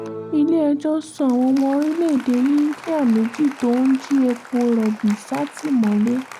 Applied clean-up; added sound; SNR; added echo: none; Applause; 17 dB; none.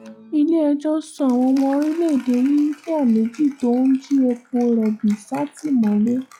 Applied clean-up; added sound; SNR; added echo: classical method log-MMSE.